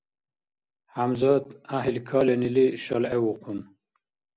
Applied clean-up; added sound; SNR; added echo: none; none; none; none.